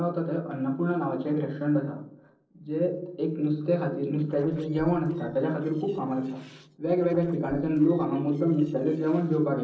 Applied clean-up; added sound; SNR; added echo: neural separator model SepFormer DNS4.